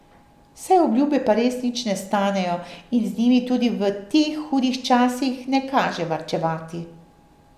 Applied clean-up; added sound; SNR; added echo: none; none; none; none.